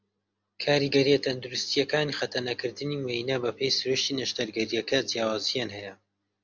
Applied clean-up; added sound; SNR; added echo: none; none; none; none.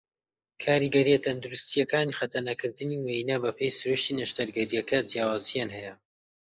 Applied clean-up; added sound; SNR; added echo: neural mask model Resemble Enhance denoiser.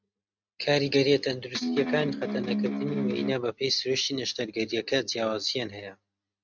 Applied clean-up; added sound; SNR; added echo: neural mask model RNNoise.